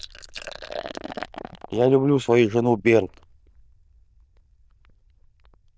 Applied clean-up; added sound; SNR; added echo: neural diffusion model UNIVERSE++.